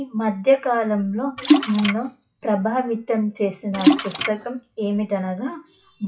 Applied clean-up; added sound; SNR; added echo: classical method WPE with log-MMSE.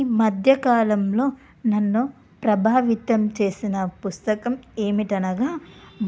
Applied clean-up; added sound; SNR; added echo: none; none; none; none.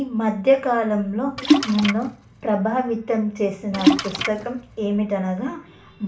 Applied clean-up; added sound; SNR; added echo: none; Splash, splatter; 0 dB; reverberation time 0.3 s.